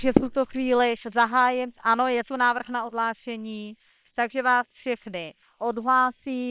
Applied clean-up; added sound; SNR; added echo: neural separator model SepFormer WHAM!.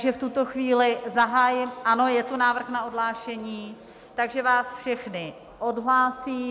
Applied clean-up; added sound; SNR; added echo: none; none; none; none.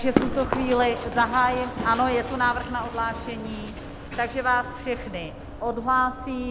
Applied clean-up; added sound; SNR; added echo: none; Run; 7 dB; none.